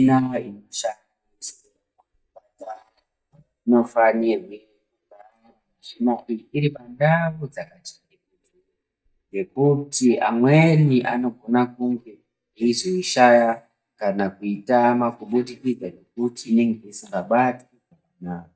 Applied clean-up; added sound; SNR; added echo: neural mask model DeepFilterNet 3.